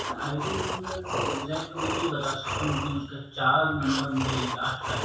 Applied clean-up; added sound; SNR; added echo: none; Breathing; 3 dB; reverberation time 0.7 s.